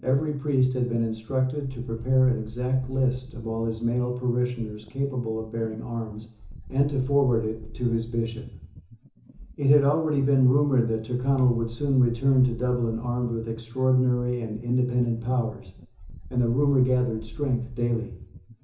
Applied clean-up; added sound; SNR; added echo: none; Wind; 16 dB; reverberation time 0.7 s.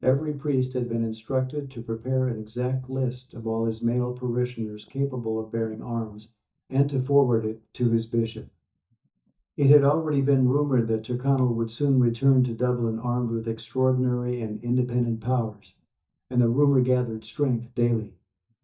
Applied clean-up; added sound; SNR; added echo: neural mask model DeepFilterNet 3.